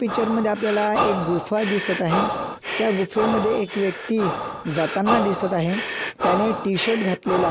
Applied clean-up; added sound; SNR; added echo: none; Breathing; 4 dB; none.